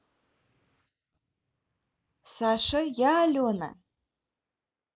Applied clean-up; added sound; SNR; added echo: neural mask model Resemble Enhance denoiser.